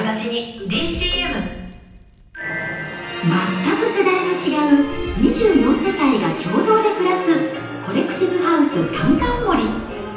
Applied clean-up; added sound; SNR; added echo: none; Fire; 16 dB; reverberation time 0.9 s.